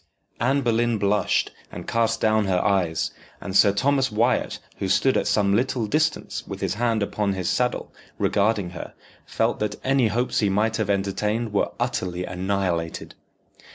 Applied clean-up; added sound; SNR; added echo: none; none; none; none.